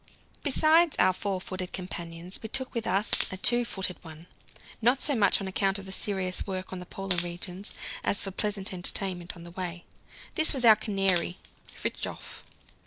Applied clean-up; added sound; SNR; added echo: none; Wood; 15 dB; none.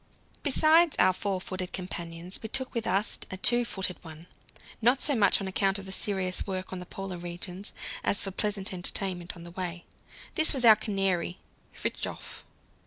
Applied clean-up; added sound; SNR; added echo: none; none; none; none.